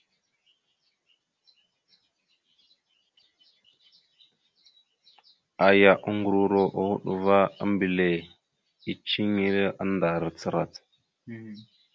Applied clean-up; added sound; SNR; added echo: none; none; none; none.